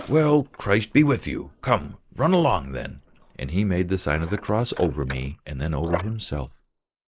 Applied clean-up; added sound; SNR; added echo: neural mask model Resemble Enhance denoiser.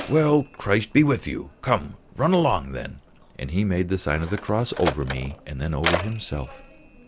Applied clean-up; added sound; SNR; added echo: none; Mechanisms; 11 dB; none.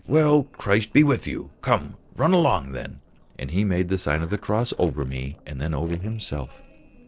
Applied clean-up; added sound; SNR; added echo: neural separator model SepFormer DNS4.